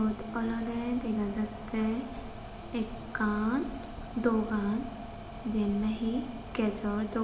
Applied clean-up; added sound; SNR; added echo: none; Mechanical fan; 10 dB; reverberation time 0.8 s.